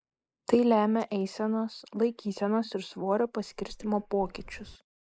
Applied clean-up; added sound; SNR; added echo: neural mask model Resemble Enhance denoiser.